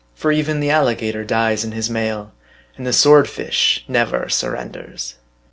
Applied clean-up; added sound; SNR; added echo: none; none; none; none.